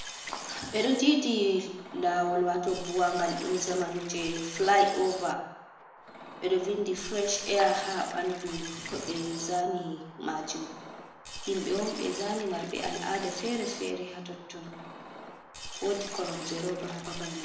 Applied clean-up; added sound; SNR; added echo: none; Liquid; 12 dB; reverberation time 0.8 s.